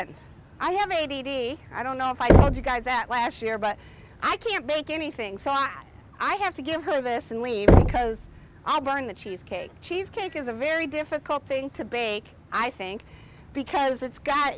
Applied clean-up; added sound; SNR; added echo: none; Knock; -4 dB; none.